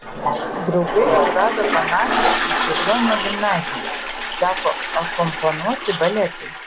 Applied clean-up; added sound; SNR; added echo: none; Toilet flush; 0 dB; reverberation time 0.2 s.